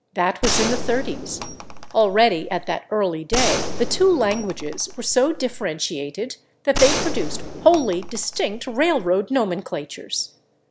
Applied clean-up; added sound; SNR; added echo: none; Gunshot, gunfire; 4 dB; none.